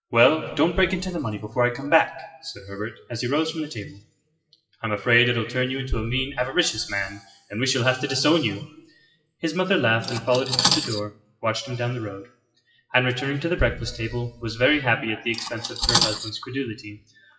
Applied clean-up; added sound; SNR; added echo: classical method WPE with log-MMSE.